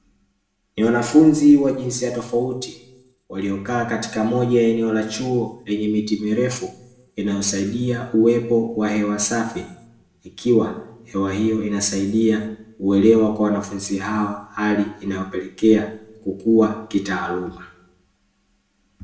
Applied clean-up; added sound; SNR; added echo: none; none; none; reverberation time 0.5 s.